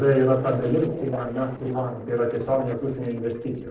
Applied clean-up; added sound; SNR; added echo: neural separator model SepFormer DNS4.